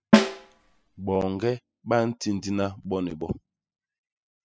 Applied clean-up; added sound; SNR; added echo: classical method spectral subtraction.